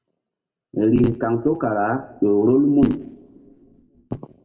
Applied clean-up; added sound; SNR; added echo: none; none; none; reverberation time 1.0 s.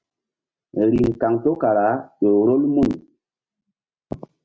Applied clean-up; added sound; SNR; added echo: none; none; none; none.